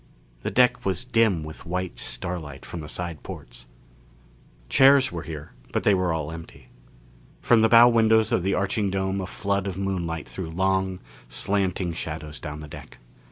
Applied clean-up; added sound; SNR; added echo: none; none; none; none.